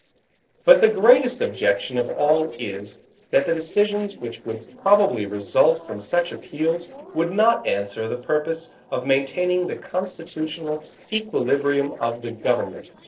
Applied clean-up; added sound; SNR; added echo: neural separator model SepFormer DNS4.